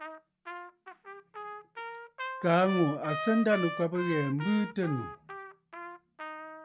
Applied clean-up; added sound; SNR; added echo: none; Trumpet; 9 dB; none.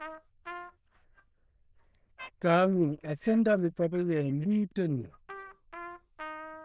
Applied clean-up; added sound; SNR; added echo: neural diffusion model UNIVERSE++.